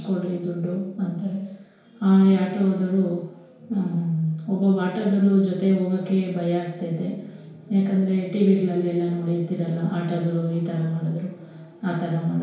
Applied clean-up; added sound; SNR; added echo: none; none; none; reverberation time 1.0 s.